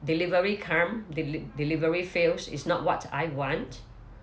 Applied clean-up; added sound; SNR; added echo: none; none; none; none.